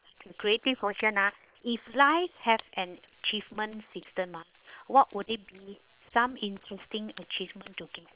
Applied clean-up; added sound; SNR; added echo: neural separator model SepFormer WHAM!.